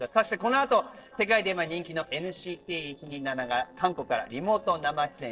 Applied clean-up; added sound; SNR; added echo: neural separator model SepFormer DNS4.